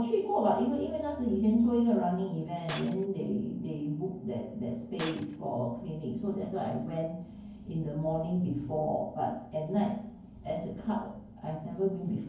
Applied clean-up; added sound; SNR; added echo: none; Shatter; 14 dB; reverberation time 0.9 s.